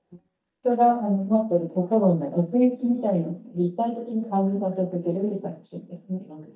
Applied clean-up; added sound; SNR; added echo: neural mask model DeepFilterNet 3.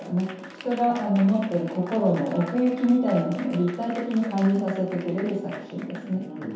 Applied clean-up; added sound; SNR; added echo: none; Applause / Crowd; 20 dB; reverberation time 0.8 s.